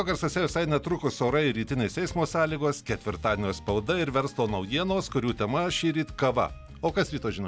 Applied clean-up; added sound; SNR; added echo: none; none; none; none.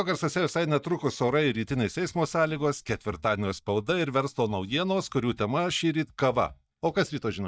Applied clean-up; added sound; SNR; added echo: neural mask model DeepFilterNet 3.